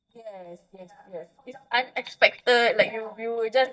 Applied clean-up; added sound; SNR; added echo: neural mask model DeepFilterNet 3.